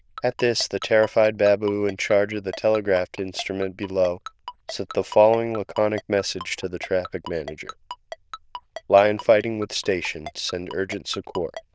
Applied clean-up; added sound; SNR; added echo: neural diffusion model UNIVERSE++.